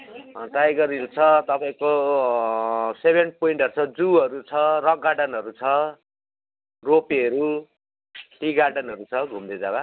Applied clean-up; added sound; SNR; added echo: none; none; none; none.